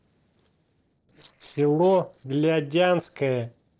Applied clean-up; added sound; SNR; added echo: neural separator model SepFormer DNS4.